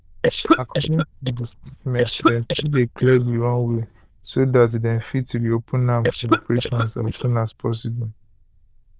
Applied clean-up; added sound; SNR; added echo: neural diffusion model UNIVERSE++.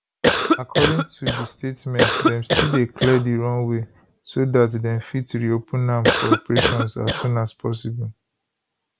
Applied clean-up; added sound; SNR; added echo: none; Cough; -2 dB; none.